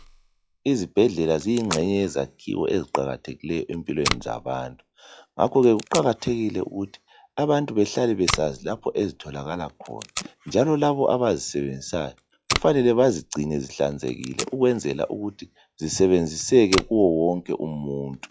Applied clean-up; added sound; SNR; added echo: classical method log-MMSE.